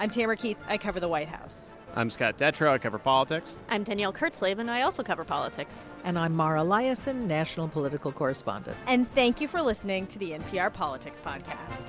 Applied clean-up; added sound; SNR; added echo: none; none; none; none.